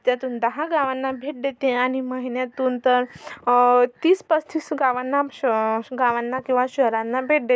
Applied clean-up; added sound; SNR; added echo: none; none; none; none.